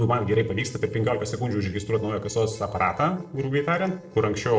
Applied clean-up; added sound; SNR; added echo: neural separator model SepFormer DNS4.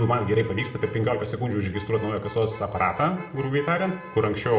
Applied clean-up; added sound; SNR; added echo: none; Motor vehicle (road); 18 dB; reverberation time 0.6 s.